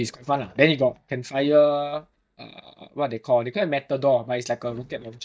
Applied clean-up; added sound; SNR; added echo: neural mask model DeepFilterNet 3.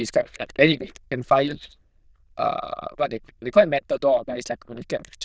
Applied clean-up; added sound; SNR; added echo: neural diffusion model UNIVERSE++.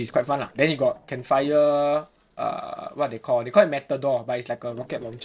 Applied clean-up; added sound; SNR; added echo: neural separator model SepFormer DNS4.